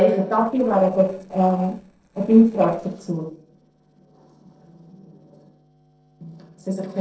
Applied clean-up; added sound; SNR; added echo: neural separator model SepFormer DNS4.